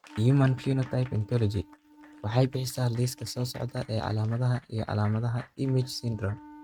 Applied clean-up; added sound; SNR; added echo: neural mask model RNNoise.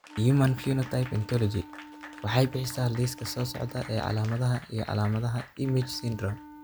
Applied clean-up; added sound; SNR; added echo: none; Wind instrument, woodwind instrument + Applause / Crowd; 17 dB; none.